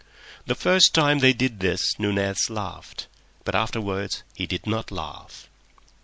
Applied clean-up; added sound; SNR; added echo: none; none; none; none.